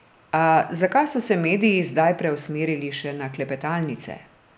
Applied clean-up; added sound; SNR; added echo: none; none; none; none.